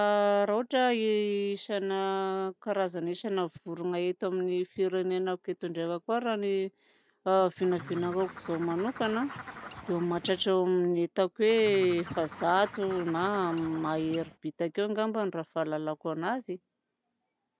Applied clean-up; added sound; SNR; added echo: none; Bird; 14 dB; none.